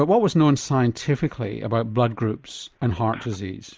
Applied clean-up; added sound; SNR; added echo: none; none; none; none.